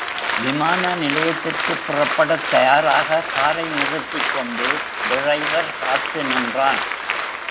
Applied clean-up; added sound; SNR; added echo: none; Applause; 2 dB; none.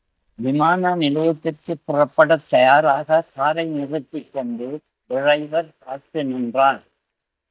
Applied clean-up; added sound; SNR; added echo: neural mask model DeepFilterNet 3.